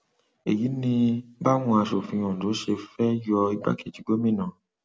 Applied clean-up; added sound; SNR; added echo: none; none; none; none.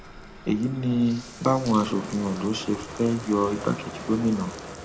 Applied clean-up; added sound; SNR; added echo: none; Bathtub (filling or washing); 13 dB; none.